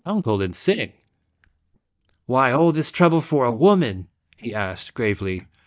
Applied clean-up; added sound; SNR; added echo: neural mask model DeepFilterNet 3.